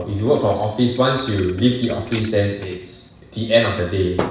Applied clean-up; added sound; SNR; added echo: none; Thump, thud; 14 dB; reverberation time 0.7 s.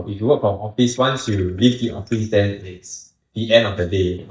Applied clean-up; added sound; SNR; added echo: neural mask model DeepFilterNet 3.